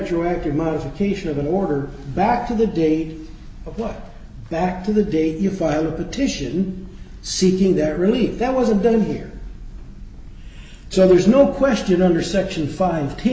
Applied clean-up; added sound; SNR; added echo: none; none; none; none.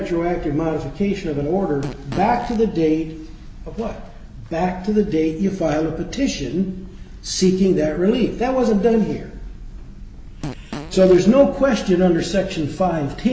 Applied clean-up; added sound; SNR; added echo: none; Fart; 14 dB; none.